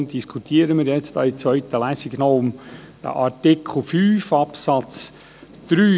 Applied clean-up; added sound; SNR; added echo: none; none; none; none.